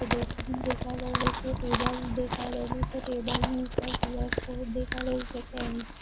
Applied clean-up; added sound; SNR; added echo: none; Chewing, mastication; -2 dB; none.